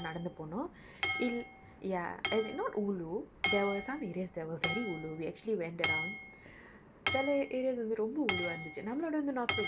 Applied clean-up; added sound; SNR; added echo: none; Hammer / Chink, clink; -5 dB; none.